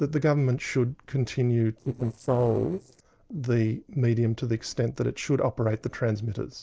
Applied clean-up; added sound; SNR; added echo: neural separator model SepFormer DNS4.